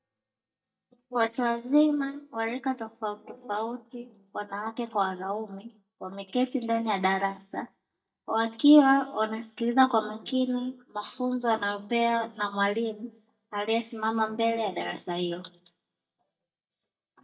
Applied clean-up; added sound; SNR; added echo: neural mask model DeepFilterNet 3.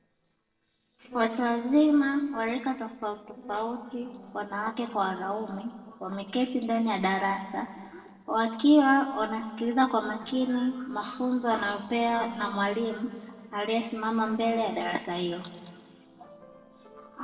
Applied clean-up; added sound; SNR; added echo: neural separator model SepFormer DNS4.